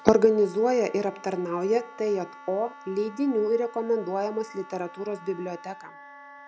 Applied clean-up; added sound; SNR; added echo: none; Wind instrument, woodwind instrument; 19 dB; none.